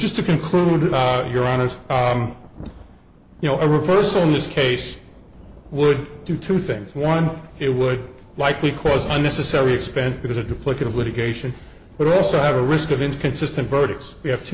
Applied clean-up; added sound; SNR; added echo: none; Thunder / Rain; 18 dB; none.